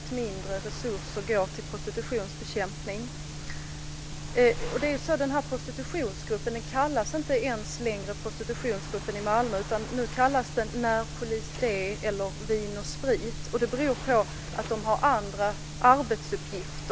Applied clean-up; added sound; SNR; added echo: none; Waves, surf; 15 dB; none.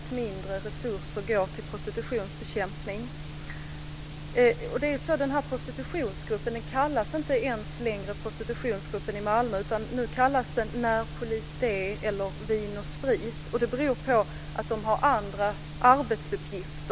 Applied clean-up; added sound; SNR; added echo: none; none; none; none.